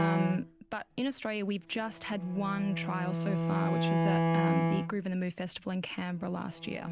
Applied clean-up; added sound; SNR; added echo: none; Bowed string instrument; -2 dB; none.